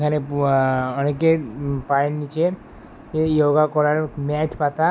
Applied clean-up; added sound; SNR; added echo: none; none; none; none.